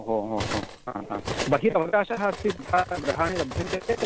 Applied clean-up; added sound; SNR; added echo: none; Cutlery, silverware; 8 dB; none.